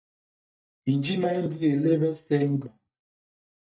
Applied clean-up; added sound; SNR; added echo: neural mask model DeepFilterNet 3.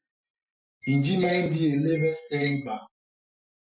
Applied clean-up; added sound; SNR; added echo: classical method Wiener filter.